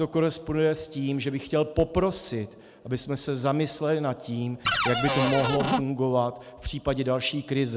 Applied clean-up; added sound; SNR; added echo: none; Cupboard open or close; -1 dB; none.